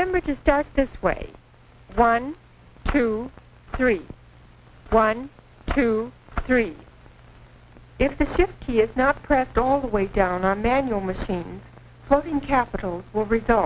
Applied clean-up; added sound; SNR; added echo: none; none; none; none.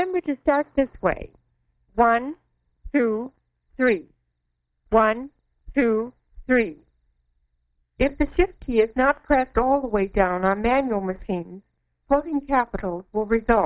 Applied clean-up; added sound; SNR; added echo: neural mask model DeepFilterNet 3.